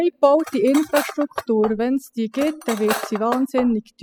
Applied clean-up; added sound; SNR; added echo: classical method spectral subtraction.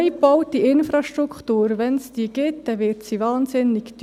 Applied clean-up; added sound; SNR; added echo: none; none; none; none.